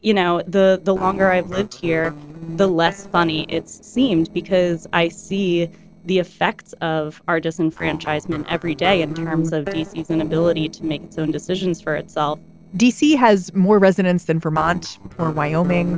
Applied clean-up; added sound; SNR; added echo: neural separator model SepFormer DNS4.